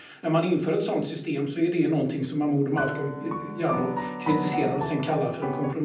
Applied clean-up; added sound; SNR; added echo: none; Piano; 5 dB; reverberation time 0.6 s.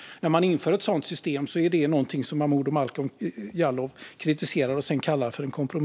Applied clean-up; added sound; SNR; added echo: none; none; none; none.